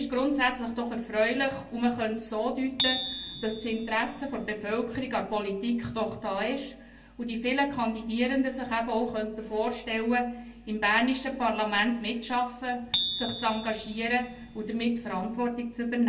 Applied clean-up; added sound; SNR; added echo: none; Bicycle bell; 7 dB; reverberation time 0.3 s.